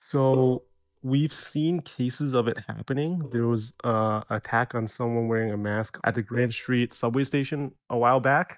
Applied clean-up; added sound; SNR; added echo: neural mask model DeepFilterNet 3.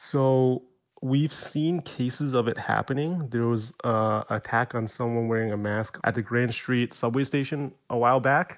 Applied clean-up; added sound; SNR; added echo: none; none; none; none.